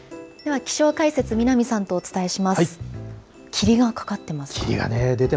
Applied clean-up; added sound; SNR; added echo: none; none; none; none.